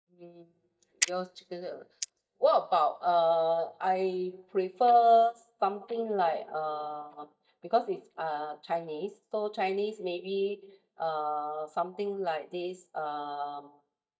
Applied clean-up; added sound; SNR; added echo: neural mask model DeepFilterNet 3.